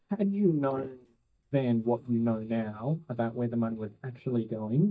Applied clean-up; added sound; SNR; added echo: neural mask model DeepFilterNet 3.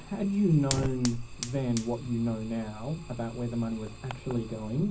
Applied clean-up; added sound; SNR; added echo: none; Fire; 10 dB; reverberation time 0.4 s.